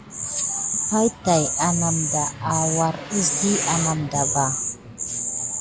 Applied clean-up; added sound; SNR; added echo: none; Engine; 16 dB; none.